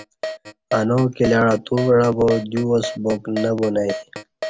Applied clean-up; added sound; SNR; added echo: none; Keyboard (musical); 11 dB; none.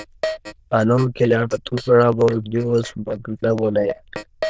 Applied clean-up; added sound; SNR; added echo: neural diffusion model UNIVERSE++.